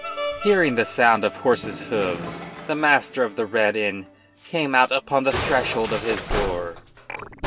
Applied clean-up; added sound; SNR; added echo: none; Musical instrument; 9 dB; none.